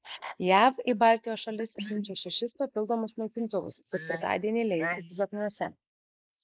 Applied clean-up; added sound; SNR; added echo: neural mask model Resemble Enhance denoiser.